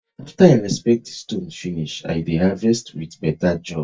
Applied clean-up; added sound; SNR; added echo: neural mask model DeepFilterNet 3.